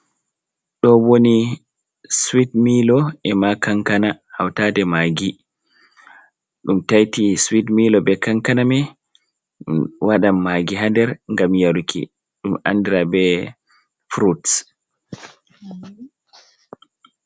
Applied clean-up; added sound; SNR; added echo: none; none; none; none.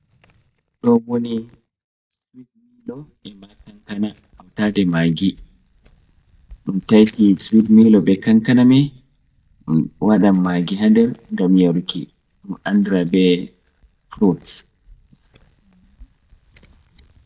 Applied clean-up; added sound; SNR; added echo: neural mask model DeepFilterNet 3.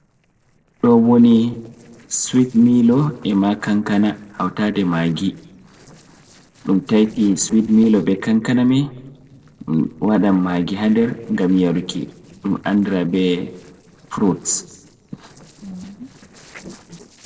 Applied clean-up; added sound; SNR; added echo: neural separator model SepFormer DNS4.